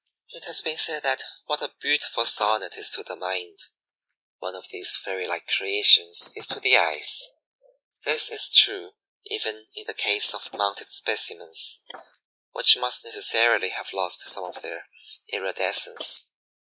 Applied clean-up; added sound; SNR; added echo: neural mask model Resemble Enhance denoiser.